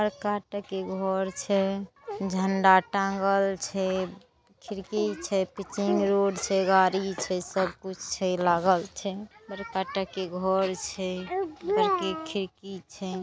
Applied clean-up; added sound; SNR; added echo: none; none; none; none.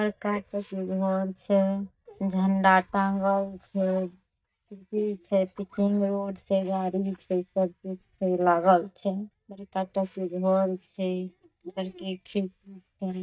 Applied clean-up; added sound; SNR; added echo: neural mask model DeepFilterNet 3.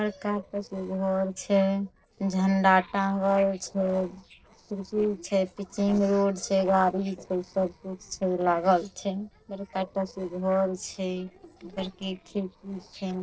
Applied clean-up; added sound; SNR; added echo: neural separator model SepFormer DNS4.